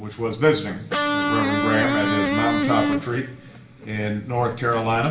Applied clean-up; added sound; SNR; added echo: none; Electric guitar; -1 dB; reverberation time 0.4 s.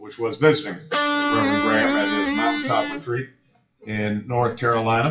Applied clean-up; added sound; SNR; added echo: classical method WPE with log-MMSE.